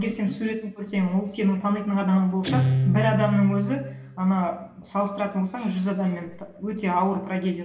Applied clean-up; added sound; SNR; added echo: none; Guitar; 6 dB; reverberation time 0.8 s.